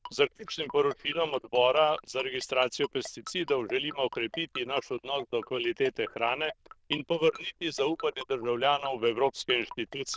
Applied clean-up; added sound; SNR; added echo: neural diffusion model UNIVERSE++.